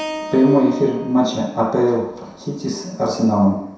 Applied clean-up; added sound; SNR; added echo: none; Keyboard (musical); 15 dB; reverberation time 0.7 s.